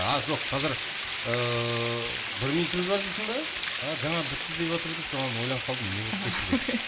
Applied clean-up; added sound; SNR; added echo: none; Water; 2 dB; reverberation time 1.0 s.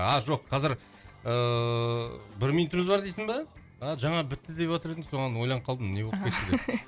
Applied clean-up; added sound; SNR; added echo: none; none; none; none.